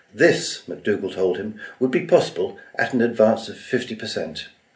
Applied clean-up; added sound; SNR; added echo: none; none; none; reverberation time 0.3 s.